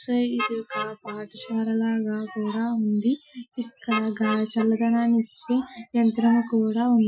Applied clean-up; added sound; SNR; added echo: classical method Wiener filter.